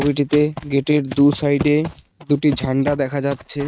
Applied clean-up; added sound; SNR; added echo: neural mask model RNNoise.